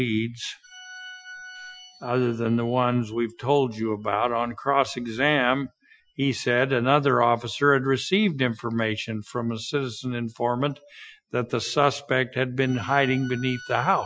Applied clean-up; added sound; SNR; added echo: classical method Wiener filter.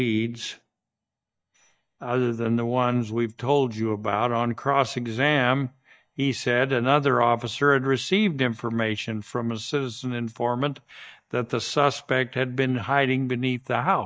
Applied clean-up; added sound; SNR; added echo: neural mask model DeepFilterNet 3.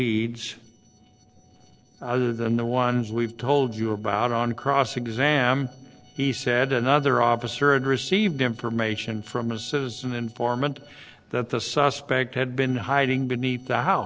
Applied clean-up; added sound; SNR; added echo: neural separator model SepFormer DNS4.